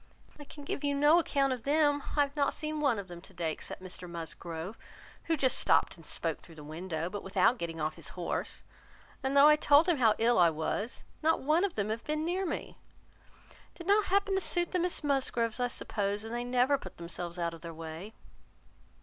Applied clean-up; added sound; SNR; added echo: none; none; none; none.